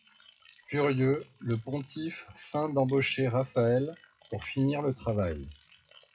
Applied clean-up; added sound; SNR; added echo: classical method WPE with log-MMSE.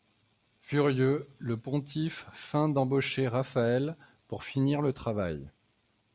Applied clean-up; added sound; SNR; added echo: none; none; none; none.